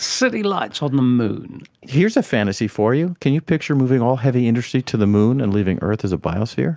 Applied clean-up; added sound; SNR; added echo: none; none; none; none.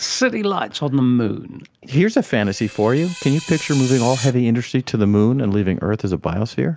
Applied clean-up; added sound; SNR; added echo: none; Screech; 15 dB; none.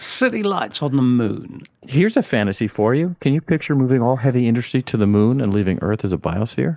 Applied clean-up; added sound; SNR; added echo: neural mask model Resemble Enhance denoiser.